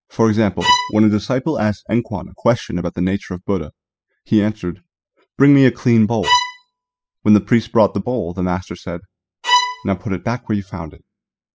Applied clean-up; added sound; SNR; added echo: classical method spectral subtraction.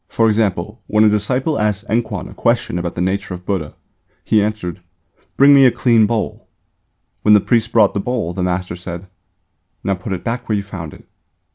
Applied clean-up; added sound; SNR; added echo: none; none; none; none.